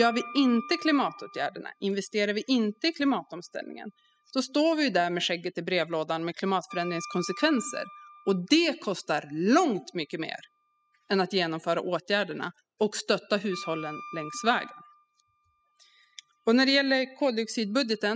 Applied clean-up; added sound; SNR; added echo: classical method spectral subtraction.